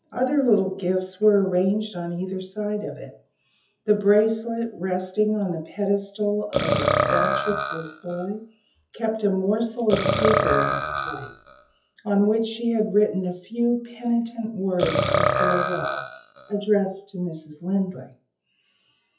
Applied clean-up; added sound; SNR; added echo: classical method WPE with log-MMSE.